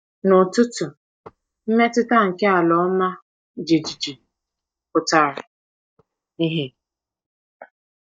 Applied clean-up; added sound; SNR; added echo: neural mask model DeepFilterNet 3.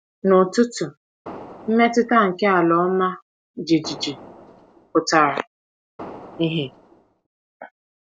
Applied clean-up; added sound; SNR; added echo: none; Fireworks; 18 dB; none.